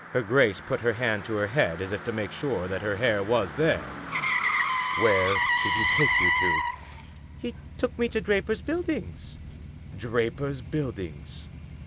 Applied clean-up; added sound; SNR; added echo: none; Motor vehicle (road); 2 dB; none.